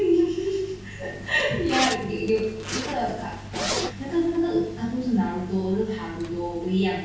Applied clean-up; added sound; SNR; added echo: none; Zipper (clothing); 10 dB; reverberation time 0.6 s.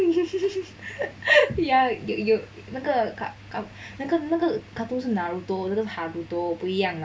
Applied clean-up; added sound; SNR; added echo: none; none; none; none.